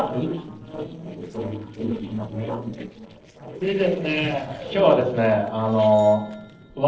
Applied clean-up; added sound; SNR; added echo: neural separator model SepFormer DNS4.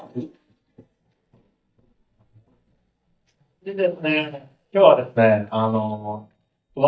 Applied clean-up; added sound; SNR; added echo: neural mask model DeepFilterNet 3.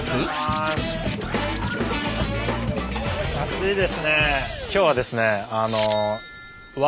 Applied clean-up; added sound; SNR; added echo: none; none; none; none.